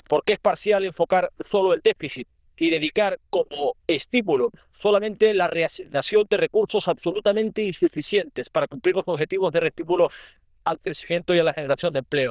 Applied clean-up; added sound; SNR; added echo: neural diffusion model UNIVERSE++.